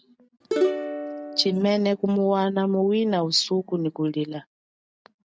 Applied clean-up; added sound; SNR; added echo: none; Plucked string instrument; 3 dB; none.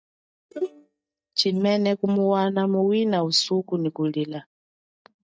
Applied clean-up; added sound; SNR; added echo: neural mask model DeepFilterNet 3.